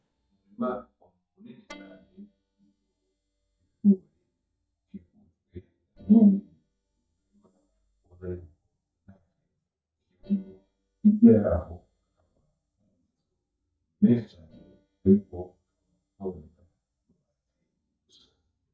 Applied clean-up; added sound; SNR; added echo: neural mask model DeepFilterNet 3.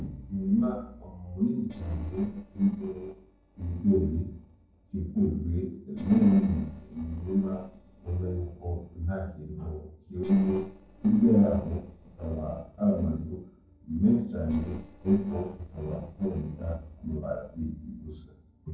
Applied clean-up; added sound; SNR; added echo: neural separator model SepFormer DNS4.